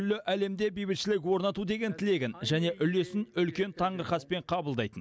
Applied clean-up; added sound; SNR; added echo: none; none; none; none.